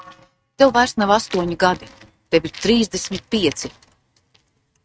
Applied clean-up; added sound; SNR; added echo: neural mask model RNNoise.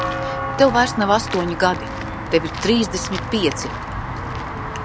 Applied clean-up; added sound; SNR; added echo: none; Walk, footsteps / Bell; 5 dB; none.